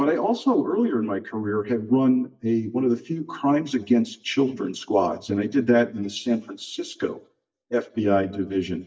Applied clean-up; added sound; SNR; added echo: neural mask model DeepFilterNet 3.